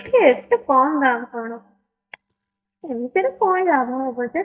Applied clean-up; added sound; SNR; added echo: neural mask model DeepFilterNet 3.